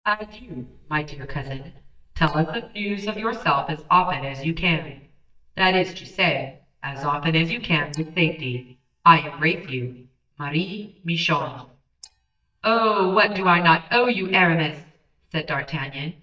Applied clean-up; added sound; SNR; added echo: neural mask model DeepFilterNet 3.